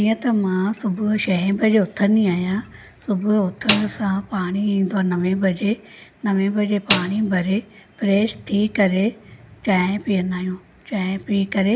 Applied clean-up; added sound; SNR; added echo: none; Snare drum; 8 dB; none.